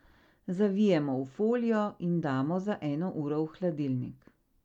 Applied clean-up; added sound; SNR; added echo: none; none; none; none.